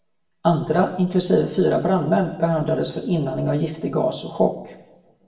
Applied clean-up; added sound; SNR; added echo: none; none; none; reverberation time 0.8 s.